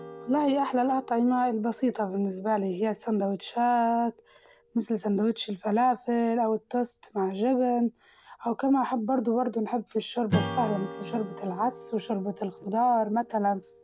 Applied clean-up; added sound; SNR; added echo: none; Strum; 14 dB; none.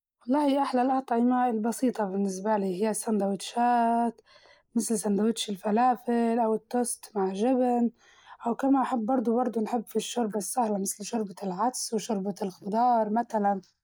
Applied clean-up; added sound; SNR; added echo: neural mask model Resemble Enhance denoiser.